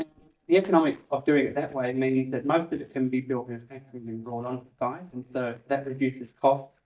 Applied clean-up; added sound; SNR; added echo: neural mask model DeepFilterNet 3.